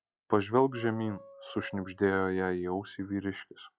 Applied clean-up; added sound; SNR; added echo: classical method log-MMSE.